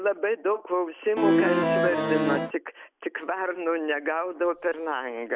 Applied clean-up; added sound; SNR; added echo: none; Accordion; -5 dB; none.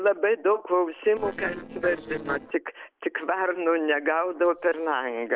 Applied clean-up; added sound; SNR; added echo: neural separator model SepFormer DNS4.